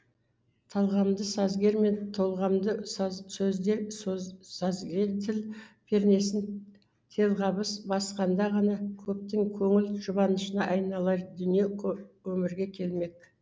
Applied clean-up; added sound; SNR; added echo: none; none; none; none.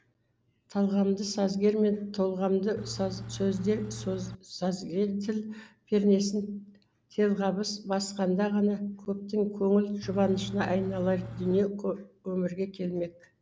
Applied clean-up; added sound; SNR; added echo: none; Engine / Truck; 11 dB; none.